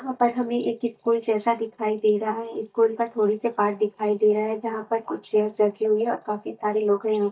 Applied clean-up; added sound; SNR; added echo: neural mask model DeepFilterNet 3.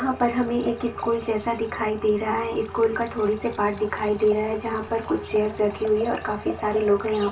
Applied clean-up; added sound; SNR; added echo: none; Liquid; 18 dB; reverberation time 0.2 s.